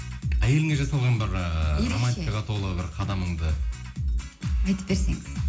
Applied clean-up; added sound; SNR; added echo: none; none; none; reverberation time 0.4 s.